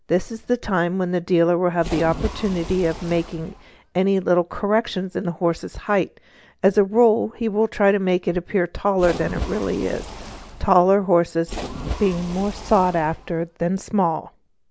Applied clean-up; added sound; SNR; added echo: none; Splash, splatter; 11 dB; none.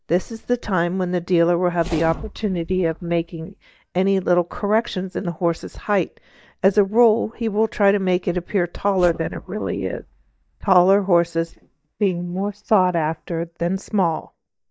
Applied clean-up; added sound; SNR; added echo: neural mask model DeepFilterNet 3.